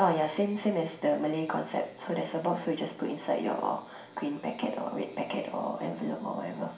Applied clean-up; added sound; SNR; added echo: none; none; none; reverberation time 0.5 s.